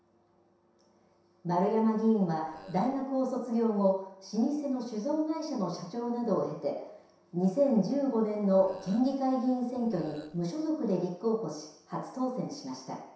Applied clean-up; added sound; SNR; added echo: none; Burping, eructation; 20 dB; reverberation time 0.7 s.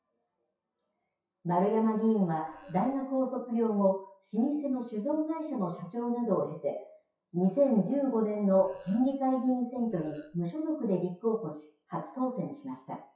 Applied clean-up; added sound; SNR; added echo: classical method WPE with log-MMSE.